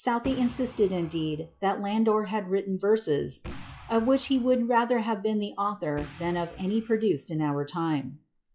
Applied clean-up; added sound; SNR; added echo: classical method log-MMSE.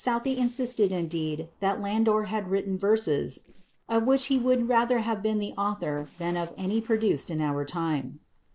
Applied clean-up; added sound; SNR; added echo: neural separator model SepFormer DNS4.